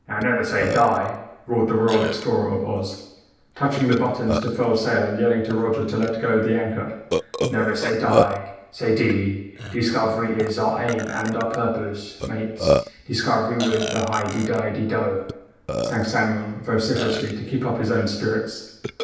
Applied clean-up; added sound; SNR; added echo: none; Burping, eructation; 8 dB; reverberation time 0.9 s.